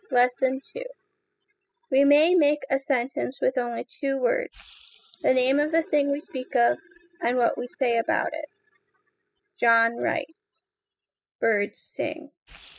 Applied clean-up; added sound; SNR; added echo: classical method spectral subtraction.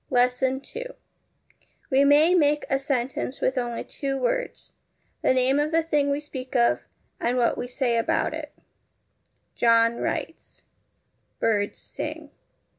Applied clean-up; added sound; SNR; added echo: none; none; none; none.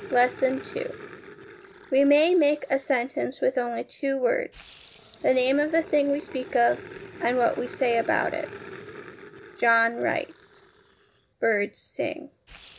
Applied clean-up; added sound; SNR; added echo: none; Growling; 18 dB; none.